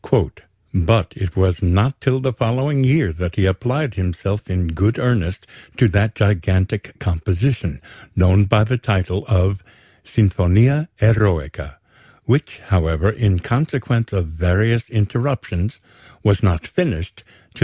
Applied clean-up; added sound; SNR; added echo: none; none; none; none.